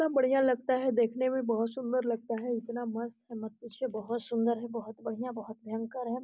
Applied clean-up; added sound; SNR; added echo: none; none; none; none.